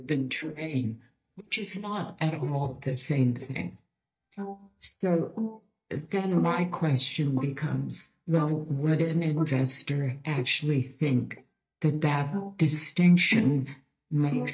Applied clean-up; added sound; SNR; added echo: neural mask model DeepFilterNet 3.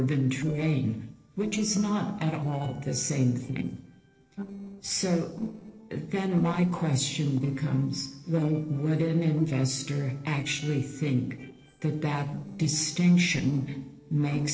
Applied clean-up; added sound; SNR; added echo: neural separator model SepFormer DNS4.